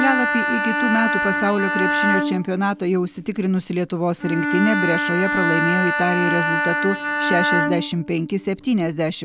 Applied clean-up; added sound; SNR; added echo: none; Bowed string instrument; 1 dB; none.